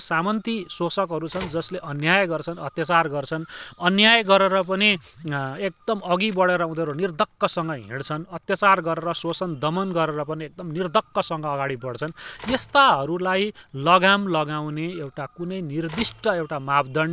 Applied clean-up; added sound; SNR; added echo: none; Telephone; 18 dB; none.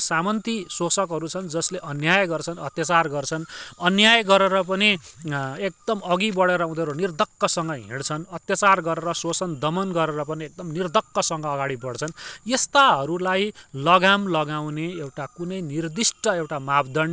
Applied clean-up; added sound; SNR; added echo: none; none; none; none.